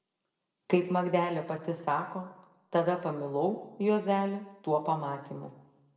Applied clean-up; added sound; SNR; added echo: none; none; none; reverberation time 0.9 s.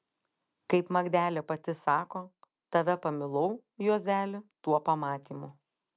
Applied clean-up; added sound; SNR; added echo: none; none; none; none.